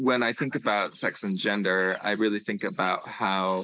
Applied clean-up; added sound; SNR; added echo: neural mask model Resemble Enhance denoiser.